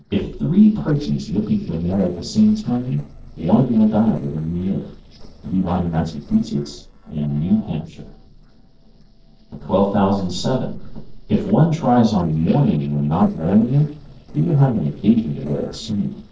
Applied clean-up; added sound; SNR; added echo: neural separator model SepFormer DNS4.